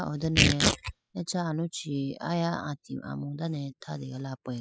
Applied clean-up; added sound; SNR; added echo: classical method spectral subtraction.